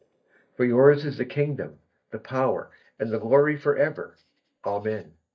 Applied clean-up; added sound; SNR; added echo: neural mask model DeepFilterNet 3.